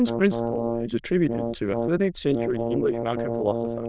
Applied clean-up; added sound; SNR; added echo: neural diffusion model UNIVERSE++.